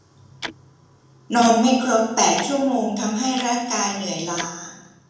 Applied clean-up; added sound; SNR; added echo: none; Tick-tock; 18 dB; reverberation time 0.9 s.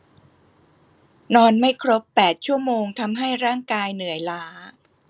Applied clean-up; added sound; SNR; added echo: none; none; none; none.